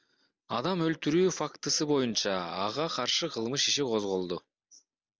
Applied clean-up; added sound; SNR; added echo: none; none; none; none.